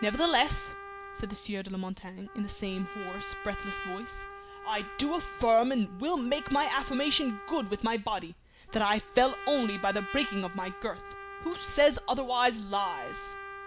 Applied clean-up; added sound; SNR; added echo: none; Trumpet; 12 dB; none.